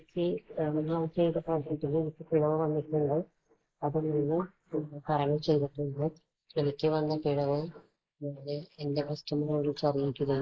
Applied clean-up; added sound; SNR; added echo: neural mask model Resemble Enhance denoiser.